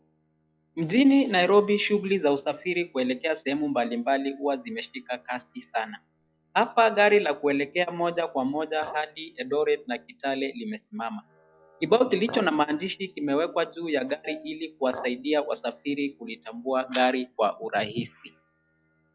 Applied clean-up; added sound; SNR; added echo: classical method log-MMSE.